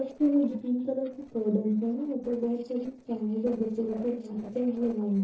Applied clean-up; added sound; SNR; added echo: neural separator model SepFormer DNS4.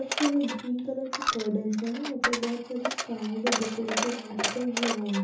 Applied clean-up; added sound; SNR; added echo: none; Coin (dropping); 3 dB; reverberation time 0.6 s.